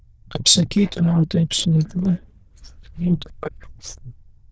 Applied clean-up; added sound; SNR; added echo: neural diffusion model UNIVERSE++.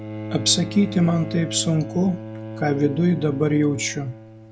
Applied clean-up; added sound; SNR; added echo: none; Bowed string instrument; 11 dB; none.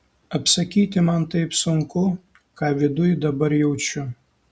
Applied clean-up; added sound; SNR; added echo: none; none; none; none.